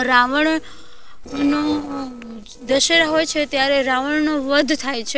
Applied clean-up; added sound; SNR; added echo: neural separator model SepFormer DNS4.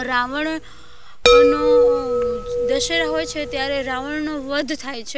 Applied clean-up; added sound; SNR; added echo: none; Chime; -5 dB; none.